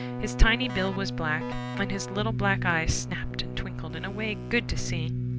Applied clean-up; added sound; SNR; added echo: none; Keyboard (musical); 5 dB; none.